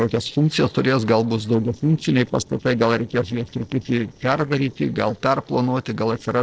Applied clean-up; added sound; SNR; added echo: neural separator model SepFormer DNS4.